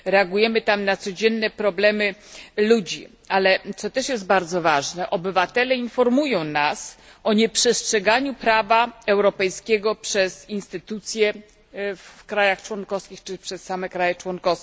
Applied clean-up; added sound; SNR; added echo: none; none; none; none.